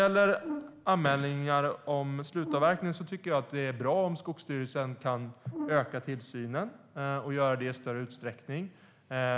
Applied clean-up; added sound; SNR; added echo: none; Brass instrument; 11 dB; none.